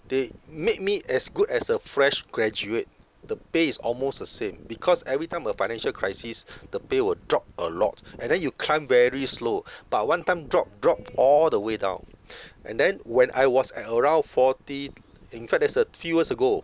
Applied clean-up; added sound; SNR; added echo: none; none; none; none.